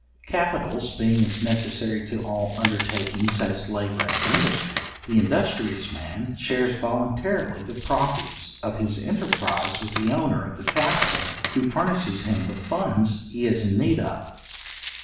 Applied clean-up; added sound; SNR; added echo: none; Coin (dropping); 5 dB; reverberation time 0.7 s.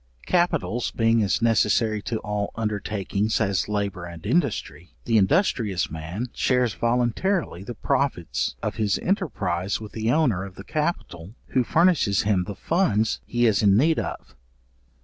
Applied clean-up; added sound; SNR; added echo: none; none; none; none.